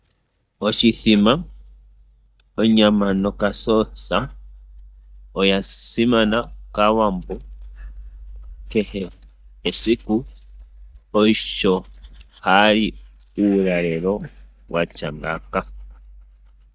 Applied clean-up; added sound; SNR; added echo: neural mask model DeepFilterNet 3.